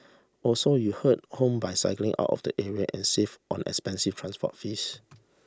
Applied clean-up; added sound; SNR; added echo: none; none; none; none.